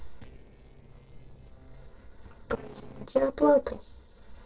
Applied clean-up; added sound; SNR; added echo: neural separator model SepFormer DNS4.